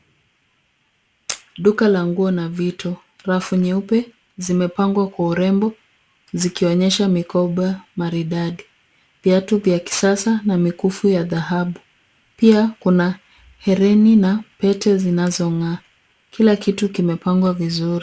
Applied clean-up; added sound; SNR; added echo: none; none; none; none.